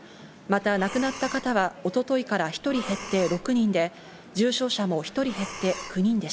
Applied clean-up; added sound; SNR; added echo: none; Breathing; 13 dB; none.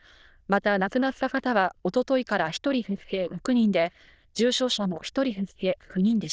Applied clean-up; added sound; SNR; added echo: neural diffusion model UNIVERSE++.